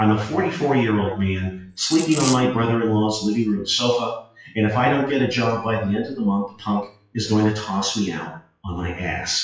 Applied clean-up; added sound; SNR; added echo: classical method WPE with log-MMSE.